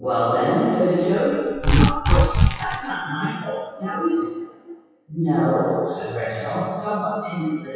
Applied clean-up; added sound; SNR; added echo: classical method WPE with log-MMSE.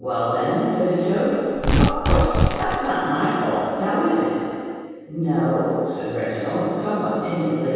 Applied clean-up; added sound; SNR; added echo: none; Tearing; 1 dB; reverberation time 2.2 s.